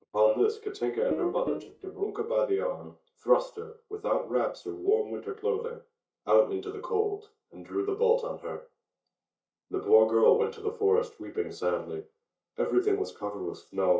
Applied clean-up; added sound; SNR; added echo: neural mask model DeepFilterNet 3.